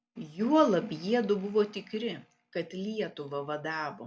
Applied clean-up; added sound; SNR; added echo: none; none; none; none.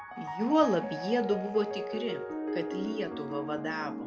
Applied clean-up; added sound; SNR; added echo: none; Piano; 5 dB; none.